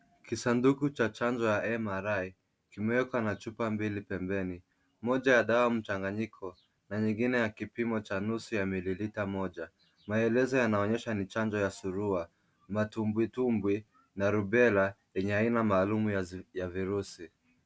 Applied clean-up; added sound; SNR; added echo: none; none; none; none.